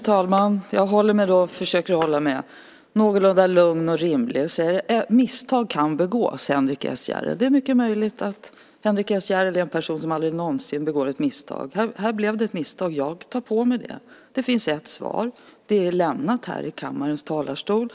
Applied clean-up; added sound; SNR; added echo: none; none; none; none.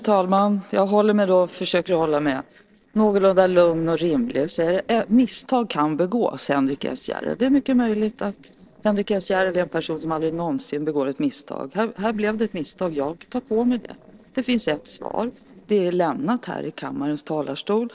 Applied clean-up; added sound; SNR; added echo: neural separator model SepFormer DNS4.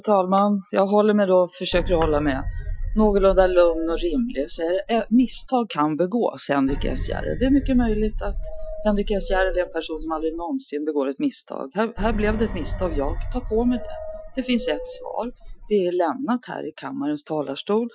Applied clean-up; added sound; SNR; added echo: classical method Wiener filter.